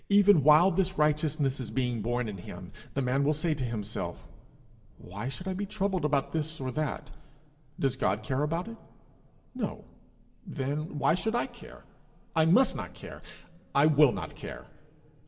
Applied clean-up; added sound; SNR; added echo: none; none; none; reverberation time 1.2 s.